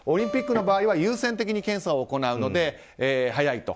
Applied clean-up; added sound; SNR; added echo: none; Acoustic guitar; 16 dB; none.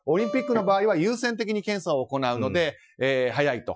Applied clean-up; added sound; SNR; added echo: classical method Wiener filter.